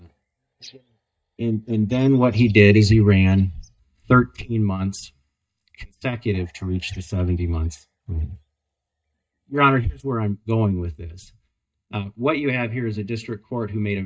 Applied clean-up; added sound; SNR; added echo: neural mask model DeepFilterNet 3.